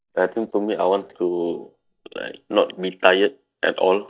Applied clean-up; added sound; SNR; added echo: neural mask model DeepFilterNet 3.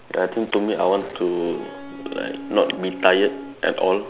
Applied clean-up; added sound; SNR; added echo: none; Electric guitar; 13 dB; none.